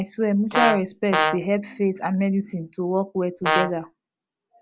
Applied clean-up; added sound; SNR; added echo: none; Brass instrument; -1 dB; none.